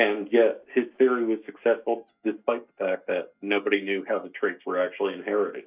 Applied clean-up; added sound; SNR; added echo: neural mask model DeepFilterNet 3.